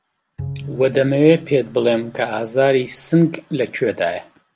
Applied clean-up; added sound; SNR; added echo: none; Bowed string instrument; 17 dB; none.